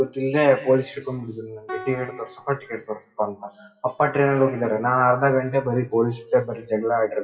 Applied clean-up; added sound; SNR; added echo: classical method WPE with log-MMSE.